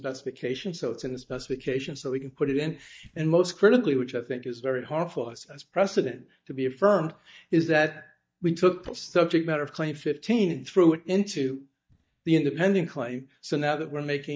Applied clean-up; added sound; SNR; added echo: neural mask model DeepFilterNet 3.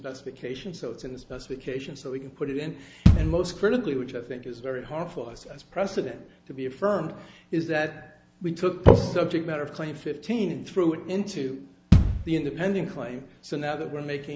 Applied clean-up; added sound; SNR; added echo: none; Bass drum; -4 dB; none.